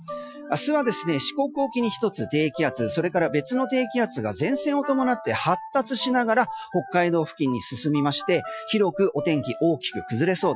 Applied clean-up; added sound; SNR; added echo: classical method Wiener filter.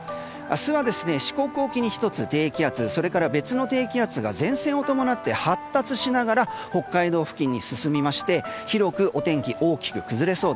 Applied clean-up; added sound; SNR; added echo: none; Trumpet; 16 dB; none.